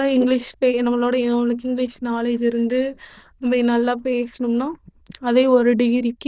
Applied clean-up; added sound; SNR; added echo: neural diffusion model UNIVERSE++.